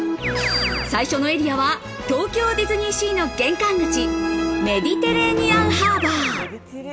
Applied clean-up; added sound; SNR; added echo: none; Keyboard (musical); 5 dB; none.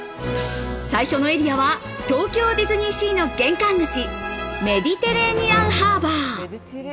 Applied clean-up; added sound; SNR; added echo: none; none; none; none.